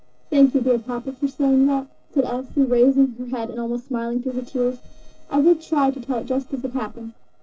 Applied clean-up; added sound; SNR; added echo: neural separator model SepFormer DNS4.